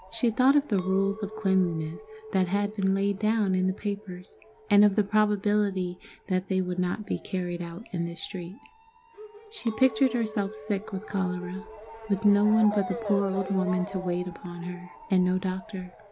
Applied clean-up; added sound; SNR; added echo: none; Motor vehicle (road) / Siren + Chink, clink; 14 dB; none.